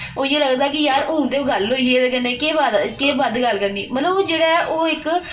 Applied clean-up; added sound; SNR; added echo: none; Burping, eructation; 12 dB; reverberation time 0.2 s.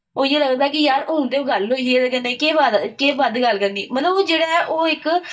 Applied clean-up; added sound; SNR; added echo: neural mask model DeepFilterNet 3.